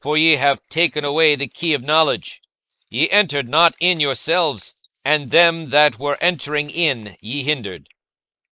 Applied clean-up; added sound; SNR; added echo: neural mask model Resemble Enhance denoiser.